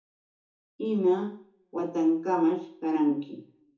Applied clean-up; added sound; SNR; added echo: none; none; none; reverberation time 0.6 s.